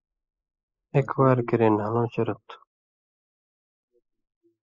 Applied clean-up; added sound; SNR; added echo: neural mask model Resemble Enhance denoiser.